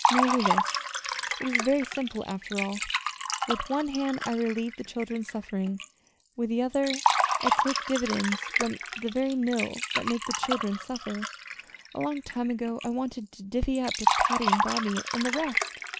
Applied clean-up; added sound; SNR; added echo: none; Liquid; 0 dB; none.